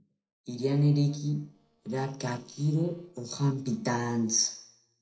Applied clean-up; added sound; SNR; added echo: neural separator model SepFormer DNS4.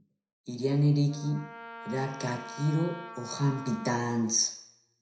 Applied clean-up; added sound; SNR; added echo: none; Wind instrument, woodwind instrument; 14 dB; reverberation time 0.6 s.